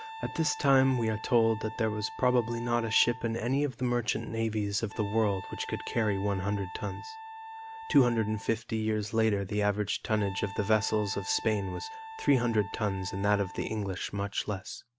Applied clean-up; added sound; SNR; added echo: none; Wind instrument, woodwind instrument; 14 dB; none.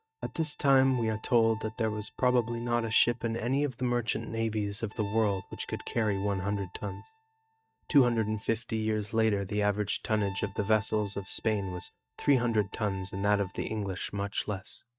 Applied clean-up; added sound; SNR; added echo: neural mask model RNNoise.